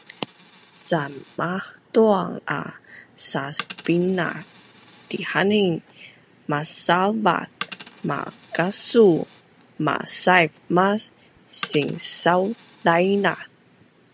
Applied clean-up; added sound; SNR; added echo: none; Coin (dropping); 19 dB; none.